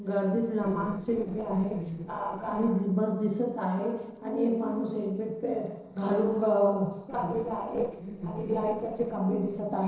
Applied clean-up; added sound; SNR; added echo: neural separator model SepFormer DNS4.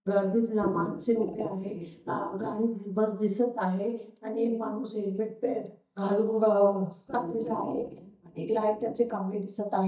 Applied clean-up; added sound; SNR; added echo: neural mask model DeepFilterNet 3.